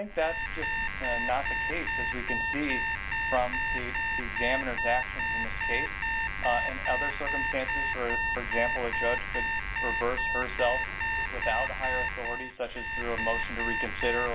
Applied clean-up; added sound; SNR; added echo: none; Alarm; -3 dB; none.